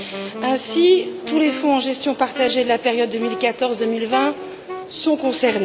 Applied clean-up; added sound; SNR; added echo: none; Wind instrument, woodwind instrument; 12 dB; none.